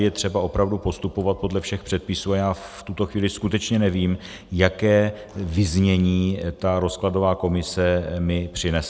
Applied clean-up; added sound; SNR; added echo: none; none; none; none.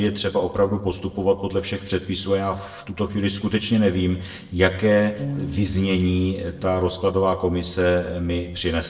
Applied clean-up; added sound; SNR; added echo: neural separator model SepFormer DNS4.